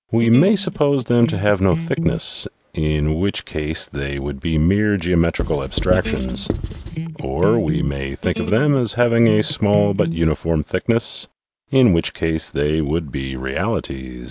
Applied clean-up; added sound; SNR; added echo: none; Writing + Electric guitar; 7 dB; none.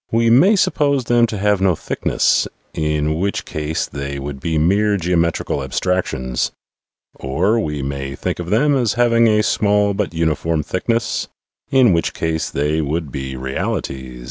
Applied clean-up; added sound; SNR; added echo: none; none; none; none.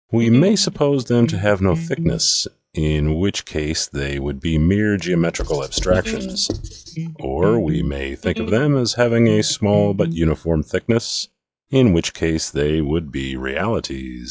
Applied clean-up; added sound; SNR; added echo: classical method log-MMSE.